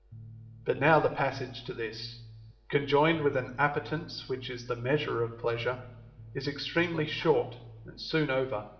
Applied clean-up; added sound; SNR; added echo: none; Bass guitar; 17 dB; reverberation time 1.3 s.